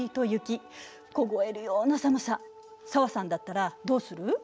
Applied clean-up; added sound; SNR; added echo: none; none; none; none.